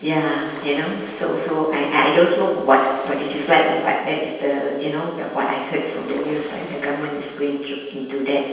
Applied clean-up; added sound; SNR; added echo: none; Ocean; 19 dB; reverberation time 1.2 s.